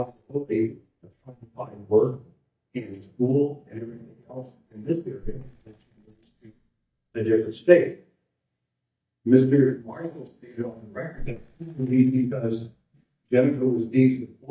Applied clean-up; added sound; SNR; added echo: neural mask model DeepFilterNet 3.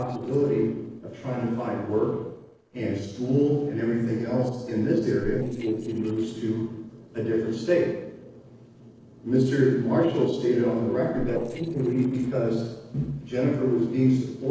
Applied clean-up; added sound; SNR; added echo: neural separator model SepFormer DNS4.